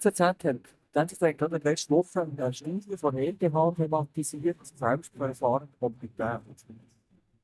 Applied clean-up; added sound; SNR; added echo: neural mask model DeepFilterNet 3.